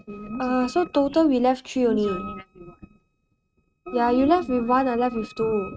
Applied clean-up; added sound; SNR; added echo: neural mask model RNNoise.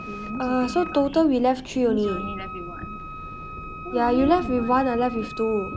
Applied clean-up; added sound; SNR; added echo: none; Thunder + Wind instrument, woodwind instrument; 12 dB; none.